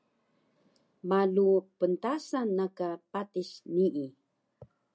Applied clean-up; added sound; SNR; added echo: none; none; none; none.